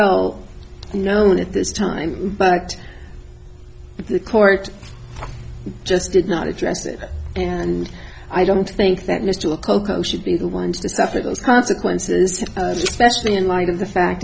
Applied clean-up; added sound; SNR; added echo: none; none; none; none.